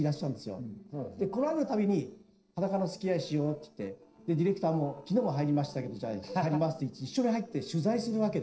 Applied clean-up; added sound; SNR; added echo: neural separator model SepFormer DNS4.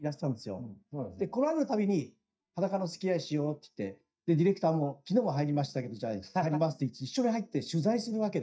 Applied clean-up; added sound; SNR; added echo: neural mask model DeepFilterNet 3.